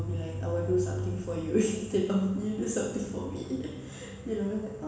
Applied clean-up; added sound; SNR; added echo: none; none; none; reverberation time 1.1 s.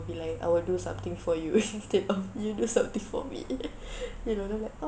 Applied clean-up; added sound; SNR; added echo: none; none; none; none.